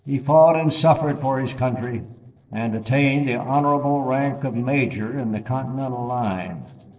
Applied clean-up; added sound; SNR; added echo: neural separator model SepFormer DNS4.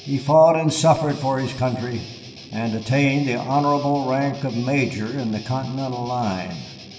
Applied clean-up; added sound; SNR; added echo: none; Guitar; 19 dB; reverberation time 2.6 s.